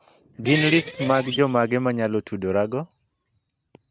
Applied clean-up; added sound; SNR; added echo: neural mask model RNNoise.